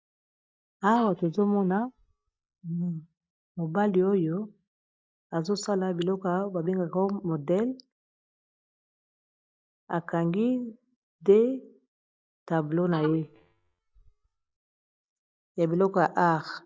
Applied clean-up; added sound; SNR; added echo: neural mask model DeepFilterNet 3.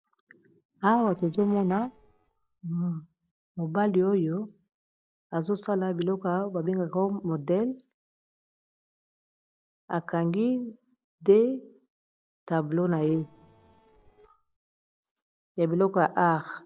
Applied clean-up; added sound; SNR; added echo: neural separator model SepFormer DNS4.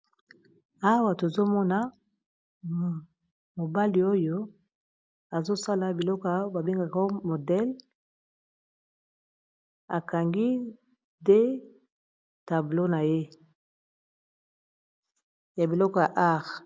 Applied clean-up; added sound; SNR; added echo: none; none; none; none.